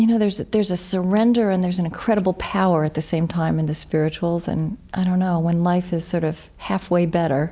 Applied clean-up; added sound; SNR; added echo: none; none; none; none.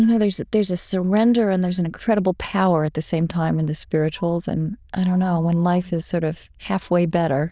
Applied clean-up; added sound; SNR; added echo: neural diffusion model UNIVERSE++.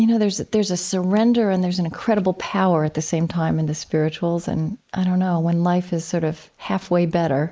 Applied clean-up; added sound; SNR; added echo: neural mask model Resemble Enhance denoiser.